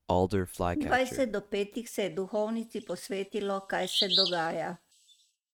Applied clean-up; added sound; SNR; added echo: neural mask model RNNoise.